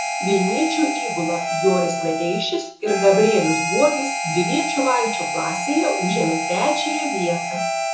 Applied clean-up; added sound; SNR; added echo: none; Harmonica; 3 dB; reverberation time 0.7 s.